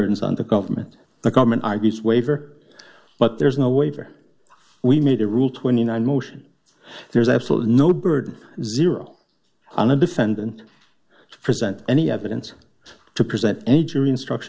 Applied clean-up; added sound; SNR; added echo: none; none; none; none.